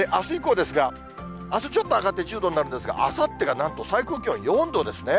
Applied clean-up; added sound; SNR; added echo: none; none; none; none.